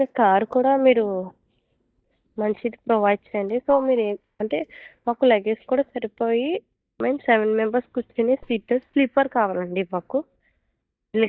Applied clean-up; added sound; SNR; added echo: neural mask model DeepFilterNet 3.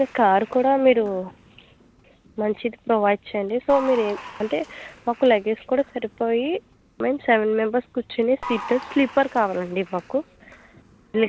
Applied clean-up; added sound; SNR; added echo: none; Applause / Crowd; 18 dB; none.